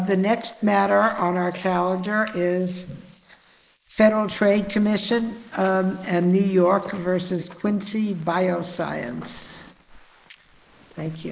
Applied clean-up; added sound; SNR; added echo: neural mask model Resemble Enhance denoiser.